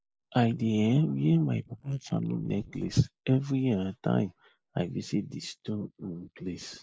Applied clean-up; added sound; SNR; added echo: neural mask model Resemble Enhance denoiser.